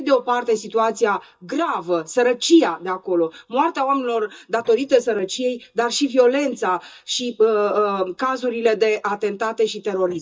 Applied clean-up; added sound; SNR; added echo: neural mask model DeepFilterNet 3.